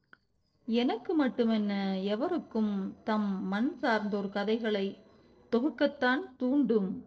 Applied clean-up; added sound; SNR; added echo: neural separator model SepFormer DNS4.